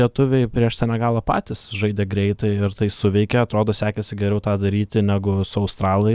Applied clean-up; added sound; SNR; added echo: none; none; none; none.